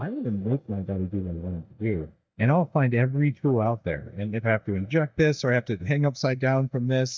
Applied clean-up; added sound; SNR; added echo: neural mask model DeepFilterNet 3.